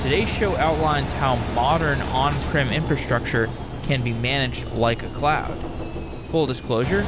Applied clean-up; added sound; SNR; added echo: none; Engine; 5 dB; none.